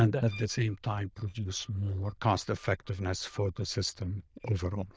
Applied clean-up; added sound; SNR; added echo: neural diffusion model UNIVERSE++.